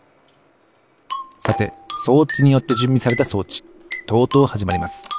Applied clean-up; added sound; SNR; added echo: none; none; none; none.